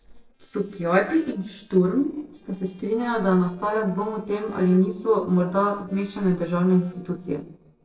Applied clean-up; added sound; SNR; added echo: neural separator model SepFormer DNS4.